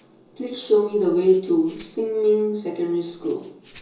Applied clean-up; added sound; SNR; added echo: none; Rattle (instrument); 17 dB; reverberation time 0.7 s.